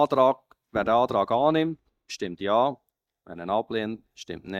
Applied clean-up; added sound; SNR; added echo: neural mask model DeepFilterNet 3.